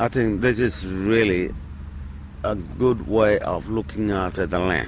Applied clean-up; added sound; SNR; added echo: none; none; none; none.